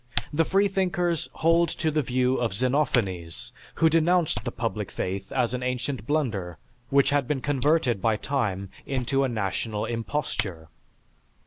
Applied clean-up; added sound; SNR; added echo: neural mask model Resemble Enhance denoiser.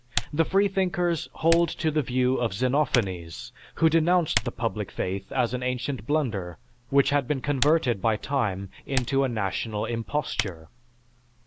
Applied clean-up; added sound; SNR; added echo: none; Typing; 11 dB; none.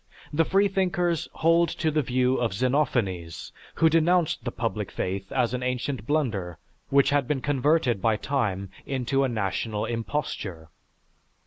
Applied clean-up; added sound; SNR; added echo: none; none; none; none.